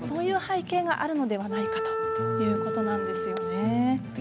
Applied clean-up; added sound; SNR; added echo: none; Wind instrument, woodwind instrument; 3 dB; none.